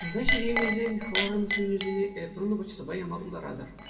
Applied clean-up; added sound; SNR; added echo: none; Chink, clink; 1 dB; reverberation time 1.7 s.